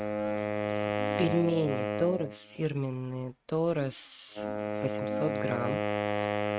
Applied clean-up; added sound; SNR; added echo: neural mask model RNNoise.